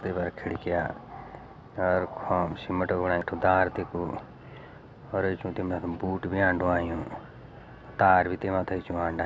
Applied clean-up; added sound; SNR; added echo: none; none; none; none.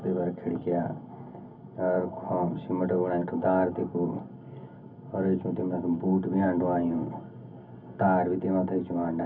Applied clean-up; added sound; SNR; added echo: none; none; none; reverberation time 0.3 s.